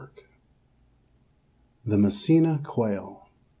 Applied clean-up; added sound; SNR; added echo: none; none; none; none.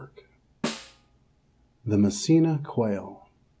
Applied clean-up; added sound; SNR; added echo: none; Snare drum; 11 dB; none.